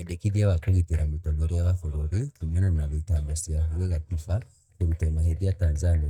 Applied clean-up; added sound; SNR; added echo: neural mask model DeepFilterNet 3.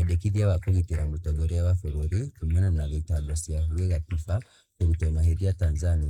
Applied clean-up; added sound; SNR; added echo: neural mask model Resemble Enhance denoiser.